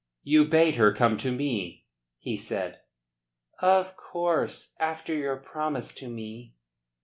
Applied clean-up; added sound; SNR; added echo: none; none; none; none.